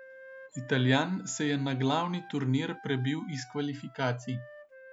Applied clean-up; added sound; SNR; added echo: none; Wind instrument, woodwind instrument; 20 dB; none.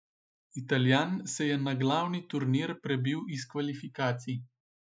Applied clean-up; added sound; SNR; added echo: neural mask model Resemble Enhance denoiser.